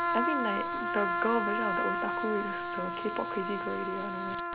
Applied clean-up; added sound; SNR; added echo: none; Trumpet; -2 dB; none.